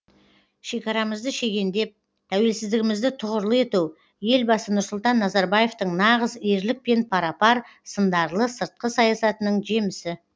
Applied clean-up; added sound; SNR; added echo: none; none; none; none.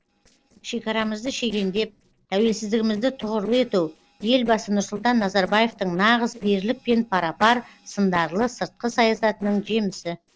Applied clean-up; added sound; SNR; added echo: neural separator model SepFormer DNS4.